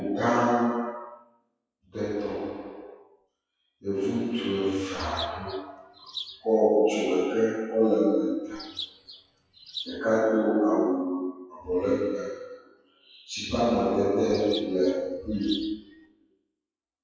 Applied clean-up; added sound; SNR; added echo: classical method WPE with log-MMSE.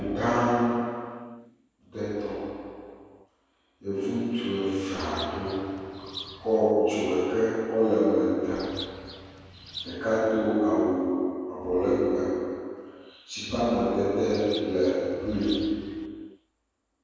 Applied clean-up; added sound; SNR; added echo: none; Bird; 15 dB; reverberation time 2.1 s.